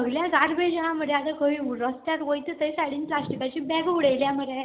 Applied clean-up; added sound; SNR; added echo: none; none; none; none.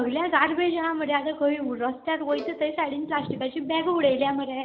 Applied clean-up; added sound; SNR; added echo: none; Bowed string instrument; 15 dB; none.